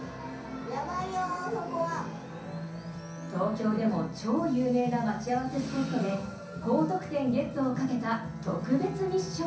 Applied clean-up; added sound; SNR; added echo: none; Bowed string instrument; 16 dB; reverberation time 0.6 s.